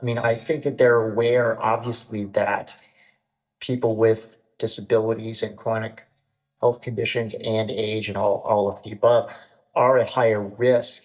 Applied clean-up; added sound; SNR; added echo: neural mask model DeepFilterNet 3.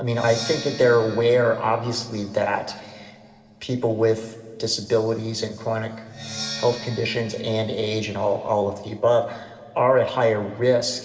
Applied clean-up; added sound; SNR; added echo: none; Percussion; 16 dB; reverberation time 2.6 s.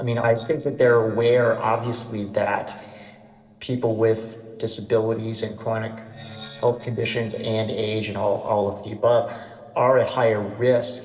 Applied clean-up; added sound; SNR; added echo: neural separator model SepFormer DNS4.